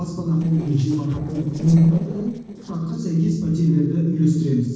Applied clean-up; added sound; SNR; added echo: neural separator model SepFormer DNS4.